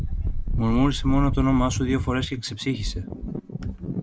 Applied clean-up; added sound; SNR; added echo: none; Wind; 2 dB; none.